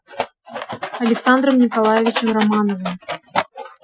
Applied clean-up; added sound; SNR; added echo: classical method Wiener filter.